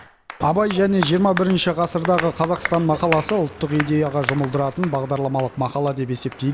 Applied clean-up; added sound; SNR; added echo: none; Applause; 12 dB; none.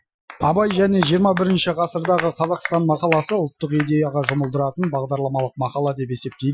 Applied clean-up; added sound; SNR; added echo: classical method Wiener filter.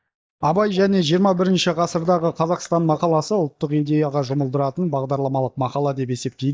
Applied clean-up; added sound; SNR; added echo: neural mask model DeepFilterNet 3.